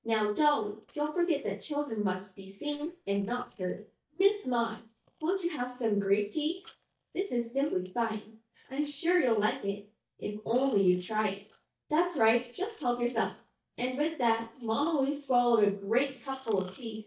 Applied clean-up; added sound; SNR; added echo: neural mask model DeepFilterNet 3.